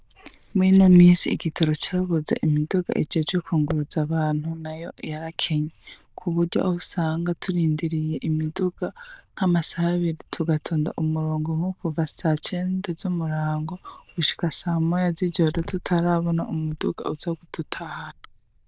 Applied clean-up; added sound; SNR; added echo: neural diffusion model UNIVERSE++.